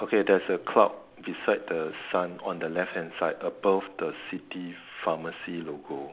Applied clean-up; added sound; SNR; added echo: none; none; none; none.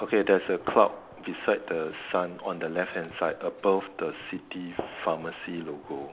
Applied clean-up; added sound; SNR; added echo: none; Gunshot, gunfire; 16 dB; none.